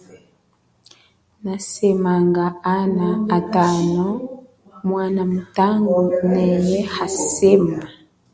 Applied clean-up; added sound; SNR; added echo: none; none; none; none.